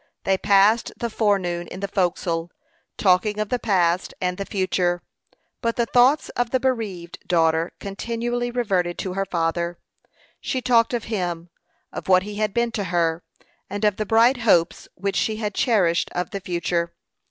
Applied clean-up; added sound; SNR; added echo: none; none; none; none.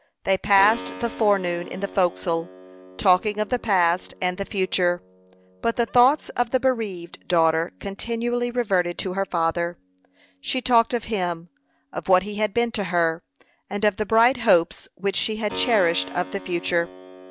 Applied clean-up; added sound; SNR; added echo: none; Keyboard (musical); 19 dB; none.